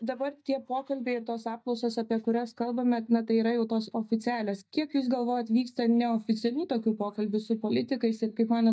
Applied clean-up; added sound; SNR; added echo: neural mask model DeepFilterNet 3.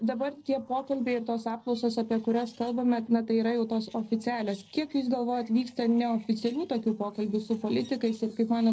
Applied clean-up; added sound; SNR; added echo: neural separator model SepFormer DNS4.